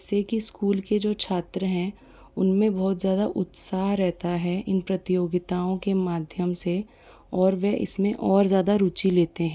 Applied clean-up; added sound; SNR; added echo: none; none; none; none.